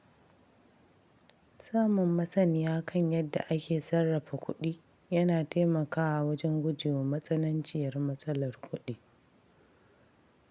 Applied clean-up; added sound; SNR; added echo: none; none; none; none.